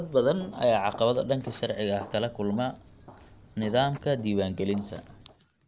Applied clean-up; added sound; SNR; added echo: none; Walk, footsteps; 20 dB; none.